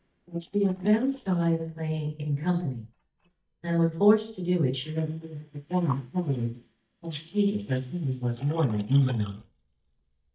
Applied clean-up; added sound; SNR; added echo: neural mask model DeepFilterNet 3.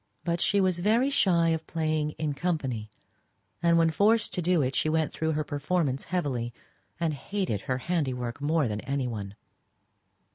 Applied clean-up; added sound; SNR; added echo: none; none; none; none.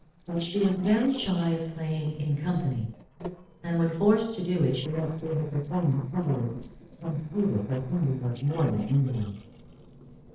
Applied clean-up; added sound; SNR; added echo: neural separator model SepFormer DNS4.